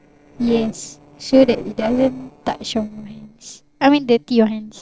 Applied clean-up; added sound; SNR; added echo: neural separator model SepFormer DNS4.